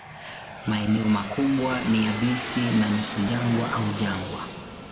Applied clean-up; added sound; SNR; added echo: none; Aircraft; 8 dB; reverberation time 2.0 s.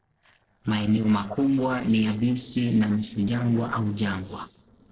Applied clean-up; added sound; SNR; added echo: neural separator model SepFormer DNS4.